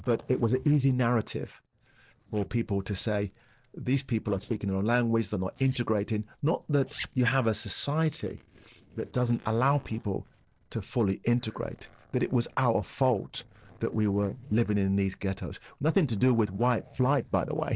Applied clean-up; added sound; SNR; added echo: neural separator model SepFormer DNS4.